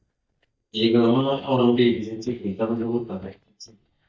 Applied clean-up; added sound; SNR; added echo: neural mask model DeepFilterNet 3.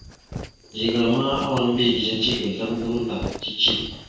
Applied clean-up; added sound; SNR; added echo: none; Walk, footsteps; 12 dB; reverberation time 0.6 s.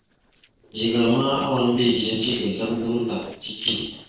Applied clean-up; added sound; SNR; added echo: neural separator model SepFormer DNS4.